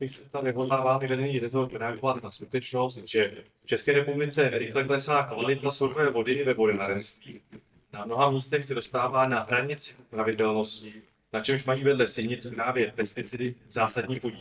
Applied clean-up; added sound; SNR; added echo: neural mask model DeepFilterNet 3.